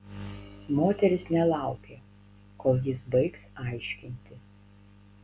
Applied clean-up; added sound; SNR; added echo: none; none; none; none.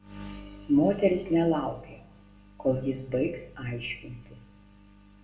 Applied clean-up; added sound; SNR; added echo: none; none; none; reverberation time 0.5 s.